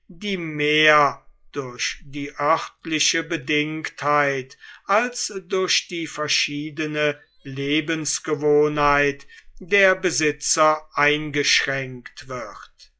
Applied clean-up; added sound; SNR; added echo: classical method log-MMSE.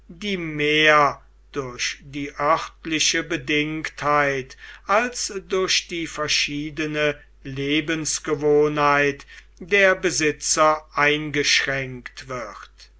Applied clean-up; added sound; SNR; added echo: none; none; none; none.